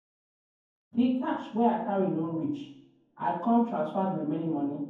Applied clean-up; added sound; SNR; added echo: none; none; none; reverberation time 0.9 s.